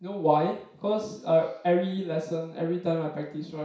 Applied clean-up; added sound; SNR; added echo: none; none; none; reverberation time 0.6 s.